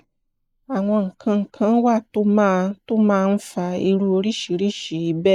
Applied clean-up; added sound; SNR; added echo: neural mask model Resemble Enhance denoiser.